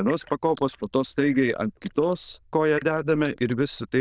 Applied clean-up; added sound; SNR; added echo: neural diffusion model UNIVERSE++.